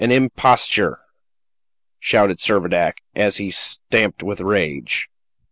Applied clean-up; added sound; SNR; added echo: none; none; none; none.